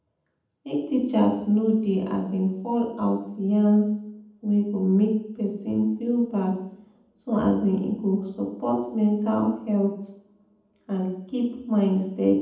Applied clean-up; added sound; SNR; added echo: none; none; none; reverberation time 0.8 s.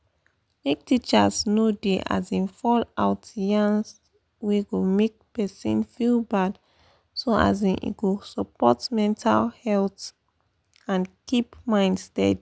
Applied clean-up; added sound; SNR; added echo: none; none; none; none.